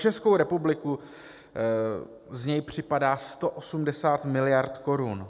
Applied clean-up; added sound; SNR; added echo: none; none; none; none.